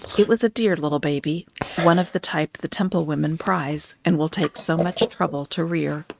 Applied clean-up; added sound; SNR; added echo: neural mask model RNNoise.